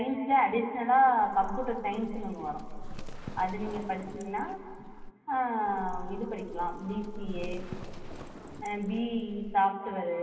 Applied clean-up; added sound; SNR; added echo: none; Livestock, farm animals, working animals; 9 dB; reverberation time 2.7 s.